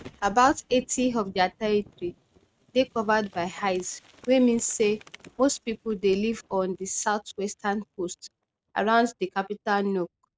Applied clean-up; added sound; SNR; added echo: neural mask model RNNoise.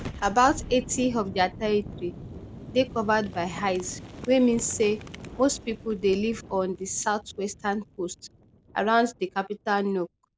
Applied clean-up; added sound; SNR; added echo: none; Boom; 15 dB; none.